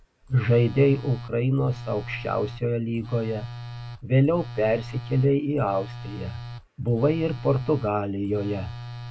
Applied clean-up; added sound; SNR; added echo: none; Telephone; 13 dB; none.